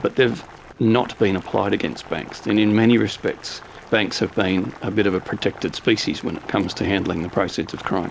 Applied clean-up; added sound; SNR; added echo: none; Boiling; 19 dB; none.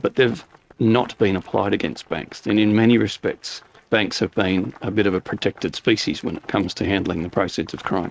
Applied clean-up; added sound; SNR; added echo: neural mask model RNNoise.